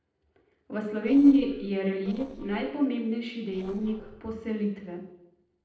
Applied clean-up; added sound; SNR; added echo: neural separator model SepFormer DNS4.